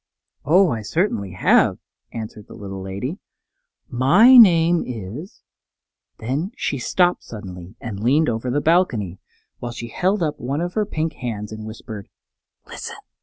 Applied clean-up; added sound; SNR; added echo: none; none; none; none.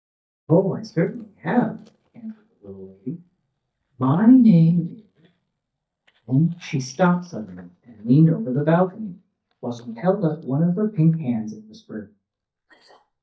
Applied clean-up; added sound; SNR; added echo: neural mask model DeepFilterNet 3.